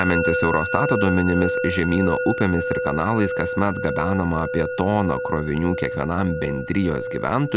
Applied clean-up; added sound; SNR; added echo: none; Musical instrument; 5 dB; none.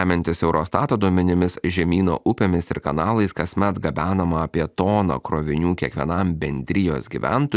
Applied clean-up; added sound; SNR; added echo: none; none; none; none.